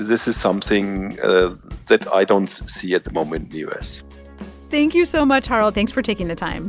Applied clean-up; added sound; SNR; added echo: none; none; none; none.